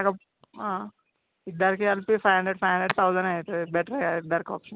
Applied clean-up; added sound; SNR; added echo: none; Hands; 17 dB; none.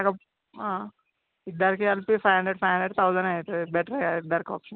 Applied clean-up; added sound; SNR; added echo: none; none; none; none.